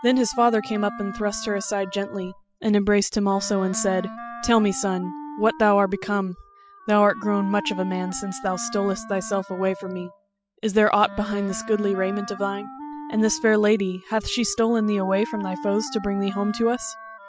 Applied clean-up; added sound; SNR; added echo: classical method spectral subtraction.